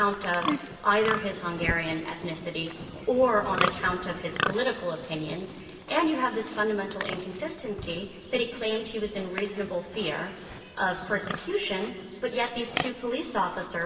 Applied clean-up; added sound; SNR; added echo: none; Livestock, farm animals, working animals; 8 dB; reverberation time 2.3 s.